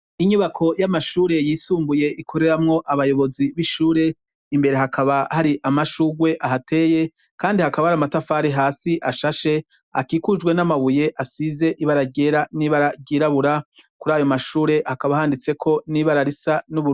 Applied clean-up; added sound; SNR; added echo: none; none; none; none.